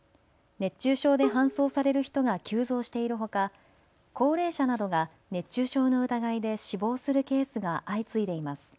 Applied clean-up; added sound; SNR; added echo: none; Bowed string instrument; 10 dB; none.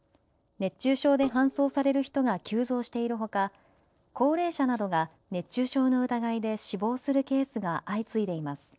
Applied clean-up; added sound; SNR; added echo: neural separator model SepFormer DNS4.